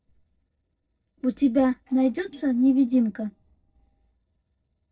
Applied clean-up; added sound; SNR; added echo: neural separator model SepFormer DNS4.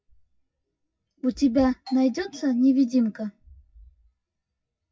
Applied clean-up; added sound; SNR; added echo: classical method WPE with log-MMSE.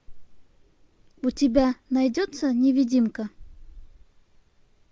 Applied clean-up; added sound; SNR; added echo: none; none; none; none.